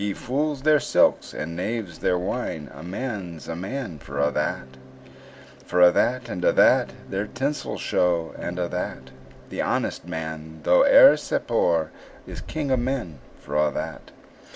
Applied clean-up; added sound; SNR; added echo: none; Acoustic guitar / Strum; 19 dB; none.